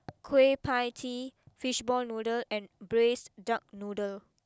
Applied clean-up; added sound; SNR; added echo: none; none; none; none.